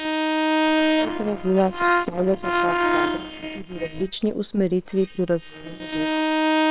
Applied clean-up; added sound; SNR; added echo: neural separator model SepFormer WHAM!.